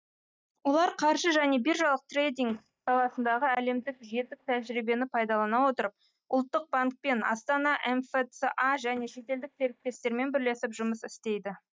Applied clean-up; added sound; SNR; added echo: neural mask model DeepFilterNet 3.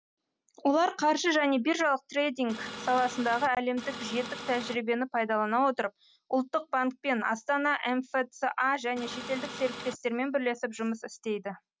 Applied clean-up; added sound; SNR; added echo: none; Printer; 10 dB; none.